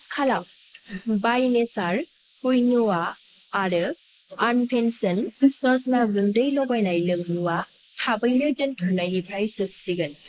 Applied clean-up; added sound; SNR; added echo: neural mask model Resemble Enhance denoiser.